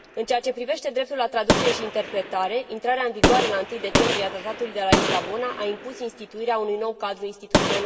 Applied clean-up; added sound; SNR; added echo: none; Gunshot, gunfire; 0 dB; reverberation time 2.2 s.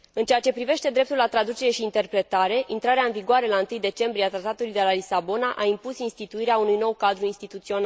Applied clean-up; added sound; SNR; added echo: none; none; none; none.